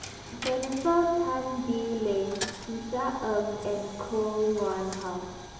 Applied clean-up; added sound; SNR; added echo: none; Coin (dropping); 12 dB; reverberation time 1.3 s.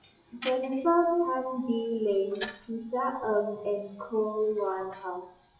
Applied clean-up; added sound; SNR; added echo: classical method WPE with log-MMSE.